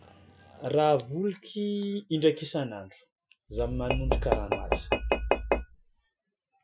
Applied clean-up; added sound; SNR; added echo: classical method Wiener filter.